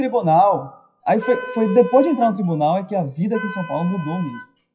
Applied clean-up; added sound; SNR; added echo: classical method WPE with log-MMSE.